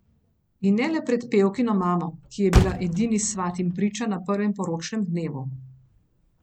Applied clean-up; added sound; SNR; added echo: none; Motor vehicle (road); 6 dB; none.